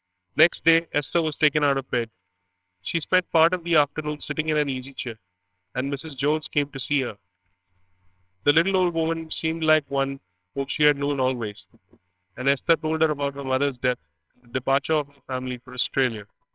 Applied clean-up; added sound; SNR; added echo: neural separator model SepFormer WHAMR!.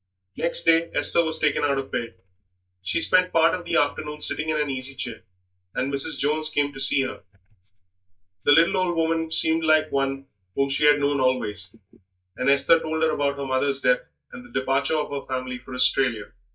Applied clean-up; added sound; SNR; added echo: neural mask model DeepFilterNet 3.